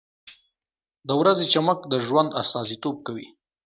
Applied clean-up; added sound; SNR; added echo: neural mask model RNNoise.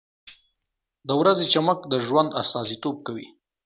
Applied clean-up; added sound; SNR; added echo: none; Tambourine; 13 dB; none.